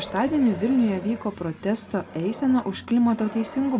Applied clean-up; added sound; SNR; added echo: none; Fire; 17 dB; reverberation time 0.7 s.